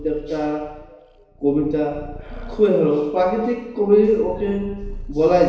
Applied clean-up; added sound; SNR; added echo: none; Purr; 16 dB; reverberation time 1.0 s.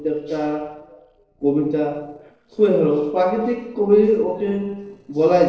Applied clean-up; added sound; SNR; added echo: neural separator model SepFormer DNS4.